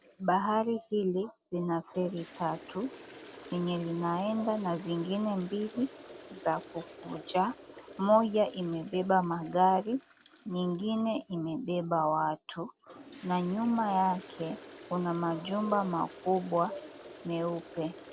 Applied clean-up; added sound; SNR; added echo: none; Toilet flush; 19 dB; none.